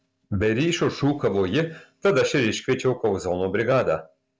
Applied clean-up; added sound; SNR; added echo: none; none; none; none.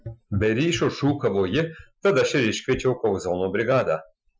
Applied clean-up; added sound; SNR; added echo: classical method Wiener filter.